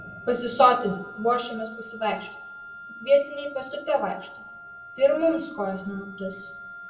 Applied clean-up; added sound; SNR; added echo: none; Wind instrument, woodwind instrument; 16 dB; reverberation time 0.6 s.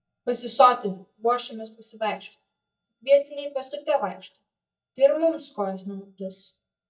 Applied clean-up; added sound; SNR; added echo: neural mask model DeepFilterNet 3.